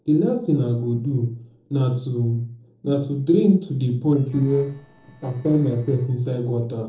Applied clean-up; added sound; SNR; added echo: neural separator model SepFormer DNS4.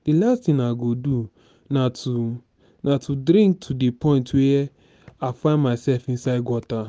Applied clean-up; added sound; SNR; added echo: none; none; none; none.